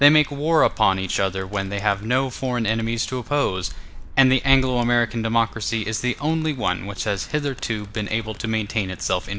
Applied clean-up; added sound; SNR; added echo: none; Animal; 13 dB; none.